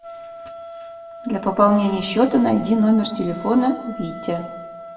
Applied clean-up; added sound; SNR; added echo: none; Wind instrument, woodwind instrument; 15 dB; reverberation time 0.8 s.